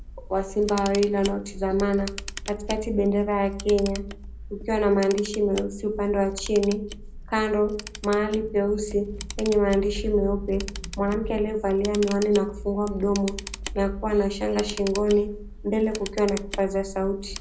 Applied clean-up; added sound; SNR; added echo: none; Camera; 11 dB; reverberation time 0.4 s.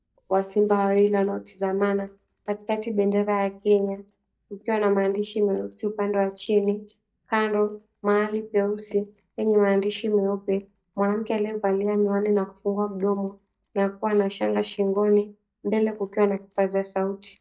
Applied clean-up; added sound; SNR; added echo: neural mask model DeepFilterNet 3.